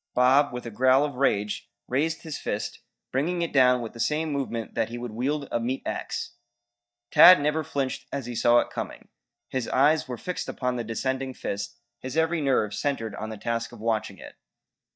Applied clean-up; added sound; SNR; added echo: neural mask model DeepFilterNet 3.